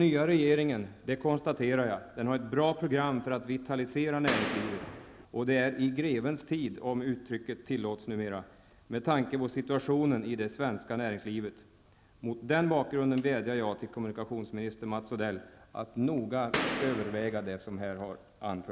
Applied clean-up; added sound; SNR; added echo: none; Boom; 3 dB; none.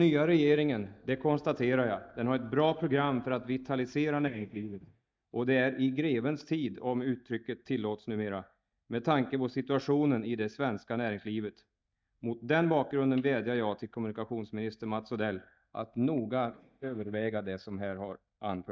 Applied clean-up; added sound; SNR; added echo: neural mask model DeepFilterNet 3.